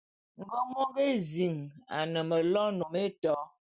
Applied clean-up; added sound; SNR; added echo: none; none; none; none.